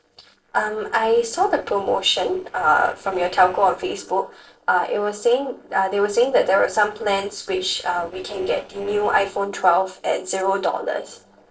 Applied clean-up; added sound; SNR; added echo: neural separator model SepFormer DNS4.